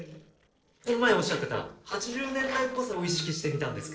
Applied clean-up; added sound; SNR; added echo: neural separator model SepFormer DNS4.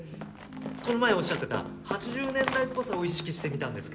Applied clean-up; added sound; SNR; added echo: none; none; none; none.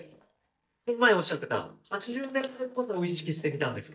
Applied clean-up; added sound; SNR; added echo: neural mask model DeepFilterNet 3.